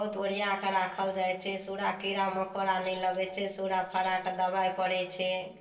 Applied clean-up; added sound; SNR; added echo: neural separator model SepFormer DNS4.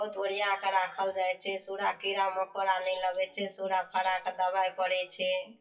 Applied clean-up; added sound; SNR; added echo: classical method WPE with log-MMSE.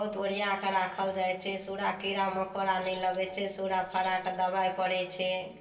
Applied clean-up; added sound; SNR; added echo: none; Keys jangling; 15 dB; reverberation time 0.2 s.